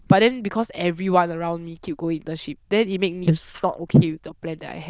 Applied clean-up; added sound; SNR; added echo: neural diffusion model UNIVERSE++.